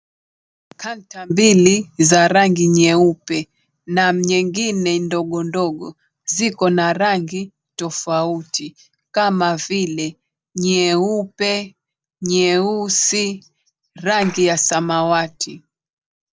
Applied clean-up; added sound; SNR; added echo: none; Clapping; 19 dB; none.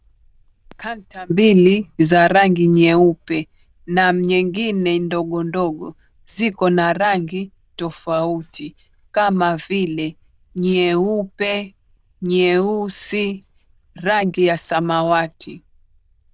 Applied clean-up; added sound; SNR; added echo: neural diffusion model UNIVERSE++.